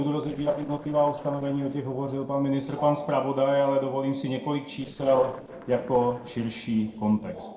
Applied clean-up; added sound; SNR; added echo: neural separator model SepFormer DNS4.